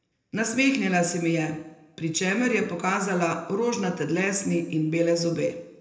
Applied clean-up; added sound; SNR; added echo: none; none; none; reverberation time 0.7 s.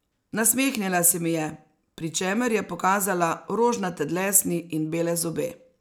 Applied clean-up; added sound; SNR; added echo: none; none; none; none.